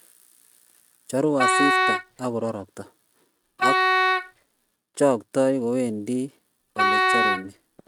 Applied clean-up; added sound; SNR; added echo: neural mask model RNNoise.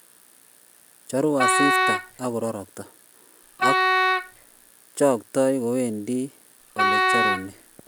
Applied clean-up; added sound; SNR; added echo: none; Wind instrument, woodwind instrument; -5 dB; none.